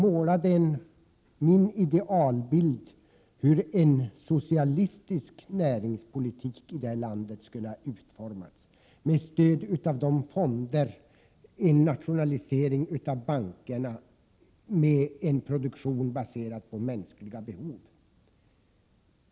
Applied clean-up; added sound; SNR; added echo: none; none; none; none.